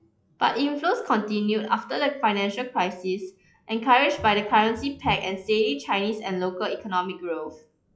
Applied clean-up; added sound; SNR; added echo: classical method log-MMSE.